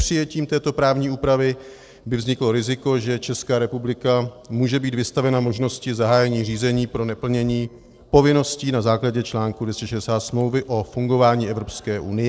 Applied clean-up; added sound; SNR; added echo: neural separator model SepFormer DNS4.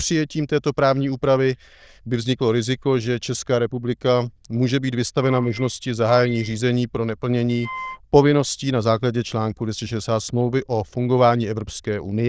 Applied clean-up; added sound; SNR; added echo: neural diffusion model UNIVERSE++.